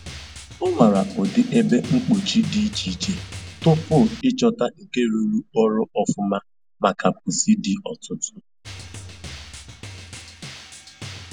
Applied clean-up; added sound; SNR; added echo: none; Drum; 17 dB; none.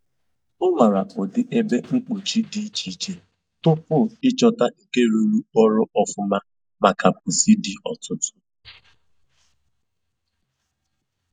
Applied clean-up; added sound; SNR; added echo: neural mask model DeepFilterNet 3.